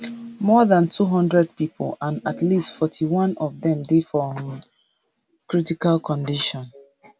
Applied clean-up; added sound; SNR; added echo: none; none; none; none.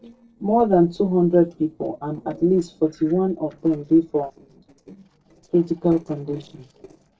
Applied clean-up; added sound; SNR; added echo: neural separator model SepFormer DNS4.